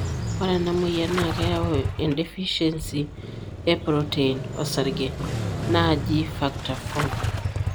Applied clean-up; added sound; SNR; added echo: none; Engine starting / Motorcycle; 3 dB; none.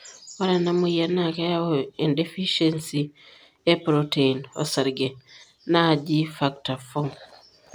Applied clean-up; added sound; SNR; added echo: none; none; none; none.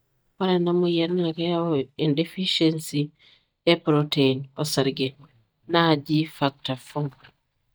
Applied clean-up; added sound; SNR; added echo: neural mask model DeepFilterNet 3.